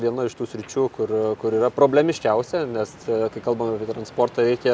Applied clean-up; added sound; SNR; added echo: none; none; none; none.